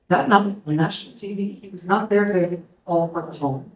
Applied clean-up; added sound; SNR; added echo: neural mask model DeepFilterNet 3.